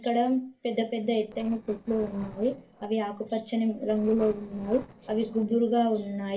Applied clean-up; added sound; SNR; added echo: neural separator model SepFormer DNS4.